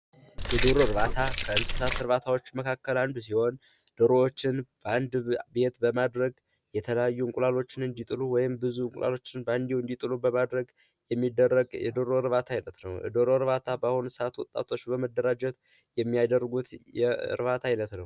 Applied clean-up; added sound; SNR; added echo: none; Keys jangling; 0 dB; none.